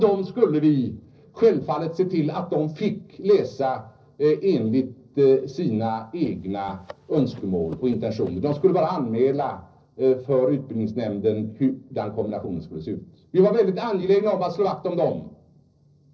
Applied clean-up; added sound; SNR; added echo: neural separator model SepFormer DNS4.